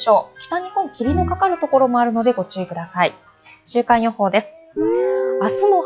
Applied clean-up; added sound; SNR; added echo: classical method log-MMSE.